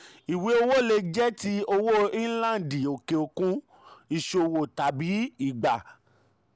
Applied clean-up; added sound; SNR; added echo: none; none; none; none.